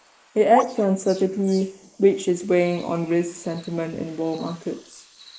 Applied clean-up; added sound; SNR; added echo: neural mask model Resemble Enhance denoiser.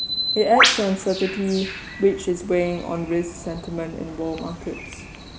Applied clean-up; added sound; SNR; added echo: none; Bird; 3 dB; none.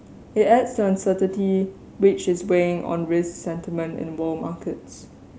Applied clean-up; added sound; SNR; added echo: none; none; none; none.